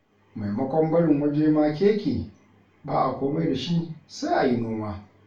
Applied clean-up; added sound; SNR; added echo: none; none; none; reverberation time 0.3 s.